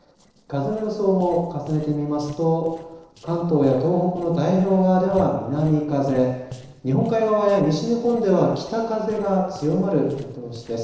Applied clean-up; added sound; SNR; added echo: neural separator model SepFormer DNS4.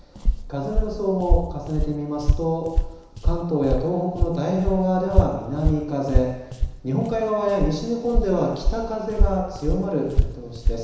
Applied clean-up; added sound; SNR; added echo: none; Walk, footsteps; -1 dB; reverberation time 1.0 s.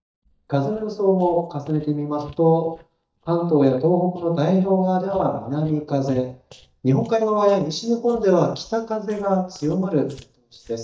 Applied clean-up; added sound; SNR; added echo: neural mask model DeepFilterNet 3.